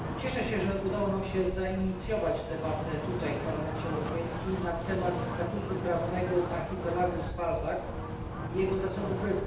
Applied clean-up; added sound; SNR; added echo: none; Wind; 3 dB; reverberation time 0.9 s.